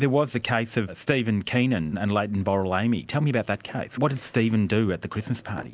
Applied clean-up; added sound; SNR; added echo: none; none; none; none.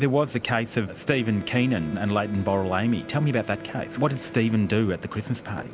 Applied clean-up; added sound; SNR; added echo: none; Microwave oven + Wind instrument, woodwind instrument; 15 dB; none.